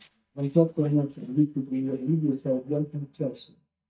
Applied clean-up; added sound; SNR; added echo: neural mask model DeepFilterNet 3.